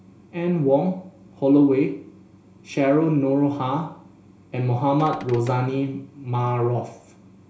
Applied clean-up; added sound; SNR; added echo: none; Cupboard open or close / Door; 20 dB; reverberation time 0.4 s.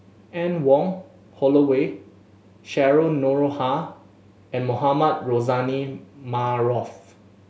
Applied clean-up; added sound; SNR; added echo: none; none; none; none.